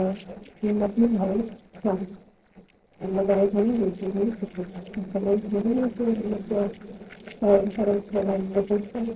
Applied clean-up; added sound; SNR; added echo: neural separator model SepFormer DNS4.